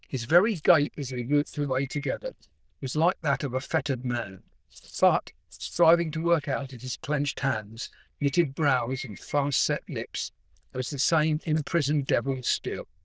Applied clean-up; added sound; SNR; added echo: neural diffusion model UNIVERSE++.